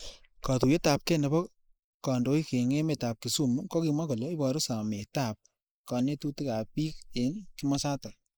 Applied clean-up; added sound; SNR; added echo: neural mask model Resemble Enhance denoiser.